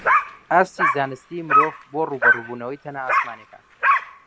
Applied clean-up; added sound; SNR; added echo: none; Dog; -4 dB; none.